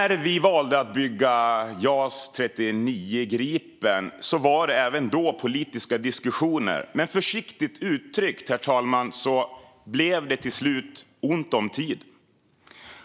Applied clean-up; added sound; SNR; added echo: none; none; none; none.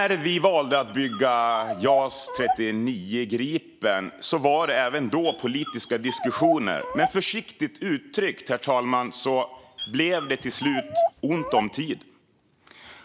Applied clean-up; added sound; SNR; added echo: none; Dog; 7 dB; none.